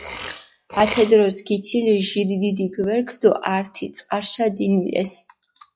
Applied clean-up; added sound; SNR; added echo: classical method log-MMSE.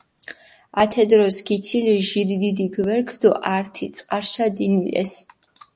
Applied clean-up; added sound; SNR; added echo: none; none; none; none.